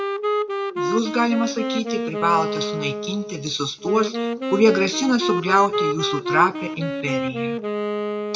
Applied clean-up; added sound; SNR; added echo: none; Wind instrument, woodwind instrument; 2 dB; reverberation time 0.9 s.